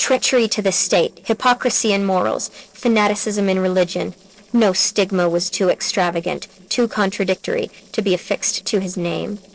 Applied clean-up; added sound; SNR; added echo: neural separator model SepFormer DNS4.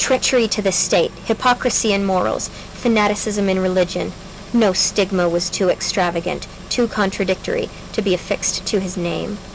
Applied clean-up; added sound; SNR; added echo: none; Engine; 16 dB; none.